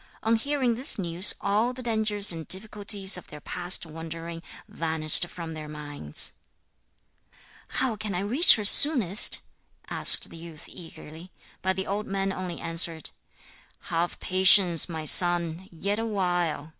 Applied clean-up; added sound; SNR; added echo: none; none; none; none.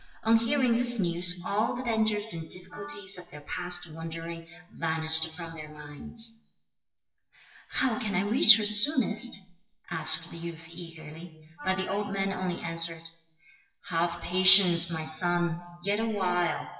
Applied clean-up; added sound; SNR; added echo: classical method WPE with log-MMSE.